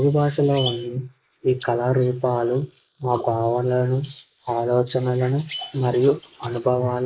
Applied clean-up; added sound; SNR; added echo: neural mask model Resemble Enhance denoiser.